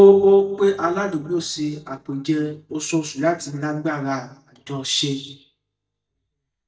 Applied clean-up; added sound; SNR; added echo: neural mask model DeepFilterNet 3.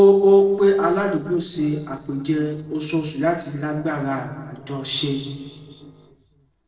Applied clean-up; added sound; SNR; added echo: neural separator model SepFormer DNS4.